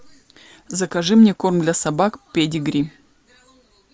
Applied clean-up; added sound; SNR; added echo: none; none; none; none.